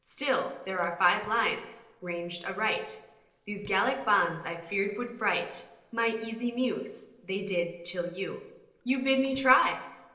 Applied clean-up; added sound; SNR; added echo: neural separator model SepFormer DNS4.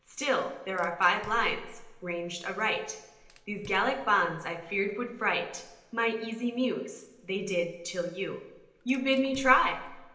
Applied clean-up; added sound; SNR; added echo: none; Fire; 18 dB; reverberation time 0.9 s.